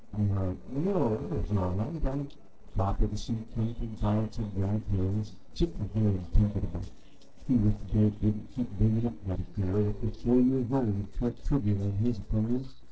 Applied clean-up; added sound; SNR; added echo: neural separator model SepFormer DNS4.